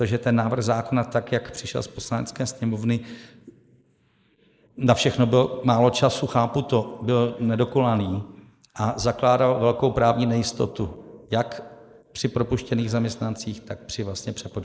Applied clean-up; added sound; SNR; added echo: neural mask model Resemble Enhance denoiser.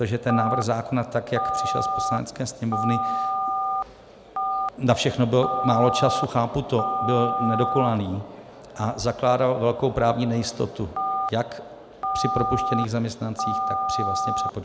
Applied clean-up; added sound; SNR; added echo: none; Telephone; 2 dB; none.